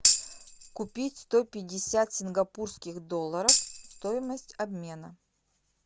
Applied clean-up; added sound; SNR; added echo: none; Tambourine; -3 dB; none.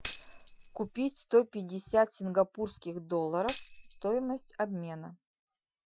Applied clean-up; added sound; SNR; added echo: classical method Wiener filter.